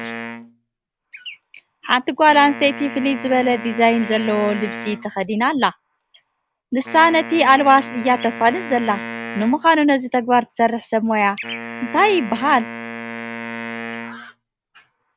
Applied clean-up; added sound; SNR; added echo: none; Wind instrument, woodwind instrument; 13 dB; none.